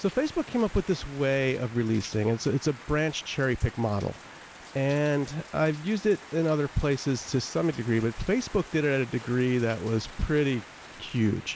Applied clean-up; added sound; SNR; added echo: none; Rain; 19 dB; none.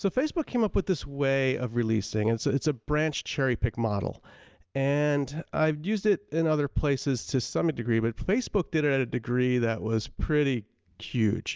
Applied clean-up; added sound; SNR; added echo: none; none; none; none.